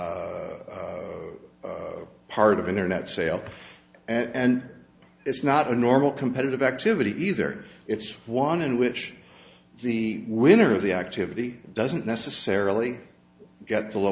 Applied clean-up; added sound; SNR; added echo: none; none; none; none.